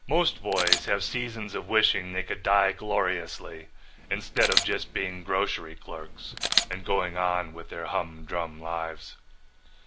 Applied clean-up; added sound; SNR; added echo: none; Camera; 2 dB; none.